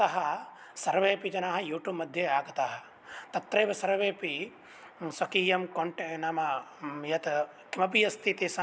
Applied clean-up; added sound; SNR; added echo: none; none; none; none.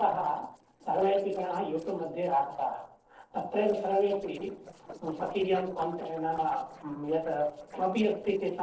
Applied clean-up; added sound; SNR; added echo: neural separator model SepFormer DNS4.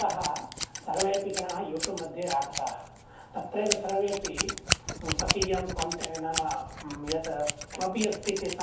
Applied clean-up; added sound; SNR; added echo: none; Scissors; 3 dB; reverberation time 0.5 s.